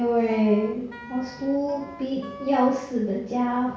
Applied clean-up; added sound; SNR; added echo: none; Wind instrument, woodwind instrument; 18 dB; reverberation time 0.6 s.